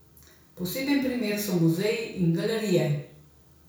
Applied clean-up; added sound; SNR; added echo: none; none; none; reverberation time 0.5 s.